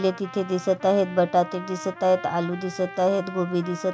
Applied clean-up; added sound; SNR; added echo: none; Trumpet; 15 dB; none.